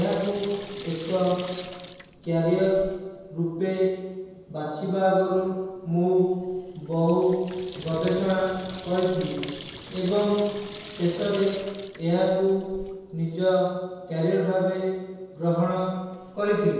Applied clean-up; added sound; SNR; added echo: none; Sink (filling or washing) / Water tap, faucet; 16 dB; reverberation time 1.2 s.